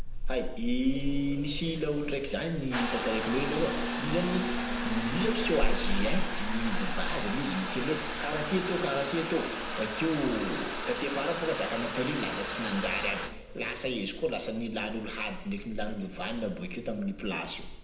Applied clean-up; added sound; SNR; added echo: none; Trickle, dribble / Bathtub (filling or washing) / Water tap, faucet; 1 dB; reverberation time 0.8 s.